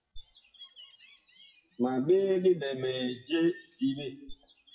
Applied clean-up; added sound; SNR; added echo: classical method WPE with log-MMSE.